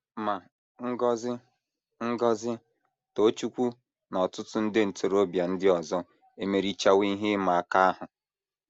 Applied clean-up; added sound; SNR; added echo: none; none; none; none.